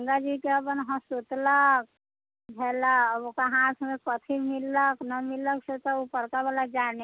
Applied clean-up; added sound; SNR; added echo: none; none; none; none.